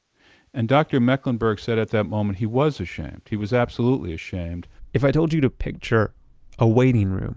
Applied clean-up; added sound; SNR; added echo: none; none; none; none.